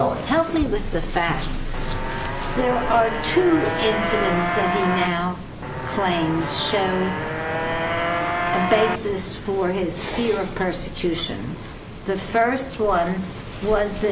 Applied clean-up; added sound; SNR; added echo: none; Motorcycle; 2 dB; none.